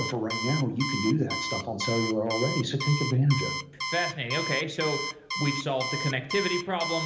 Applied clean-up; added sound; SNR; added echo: none; Alarm; 5 dB; reverberation time 0.8 s.